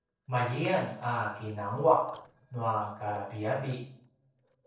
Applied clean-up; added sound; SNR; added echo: neural separator model SepFormer DNS4.